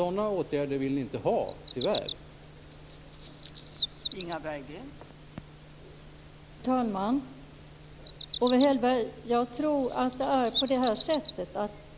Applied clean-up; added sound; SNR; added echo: none; Bird vocalization, bird call, bird song; 12 dB; none.